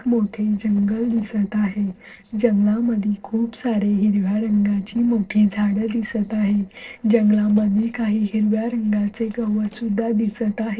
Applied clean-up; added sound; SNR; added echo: neural separator model SepFormer DNS4.